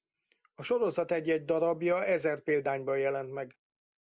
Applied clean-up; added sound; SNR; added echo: none; none; none; none.